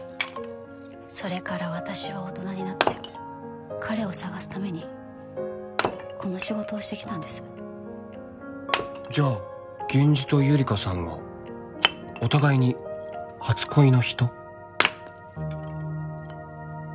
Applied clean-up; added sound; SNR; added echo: none; Wood; 9 dB; none.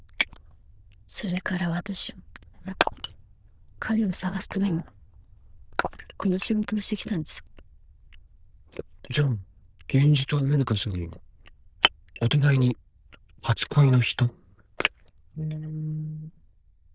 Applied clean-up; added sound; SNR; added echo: neural diffusion model UNIVERSE++.